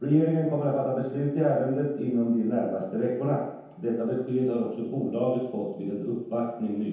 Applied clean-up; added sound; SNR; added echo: none; none; none; reverberation time 0.9 s.